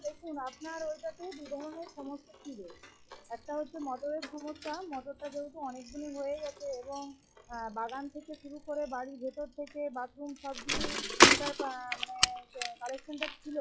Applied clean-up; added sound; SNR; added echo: classical method log-MMSE.